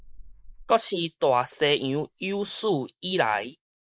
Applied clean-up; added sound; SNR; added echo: neural mask model Resemble Enhance denoiser.